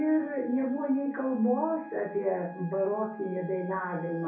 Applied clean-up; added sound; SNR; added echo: none; Wind instrument, woodwind instrument; 18 dB; reverberation time 0.6 s.